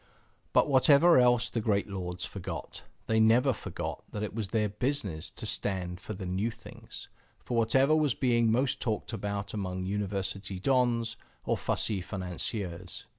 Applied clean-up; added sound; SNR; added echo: none; none; none; none.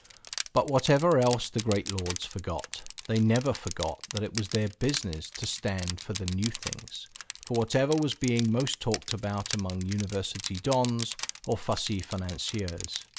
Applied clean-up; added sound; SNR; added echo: none; Crushing; 11 dB; none.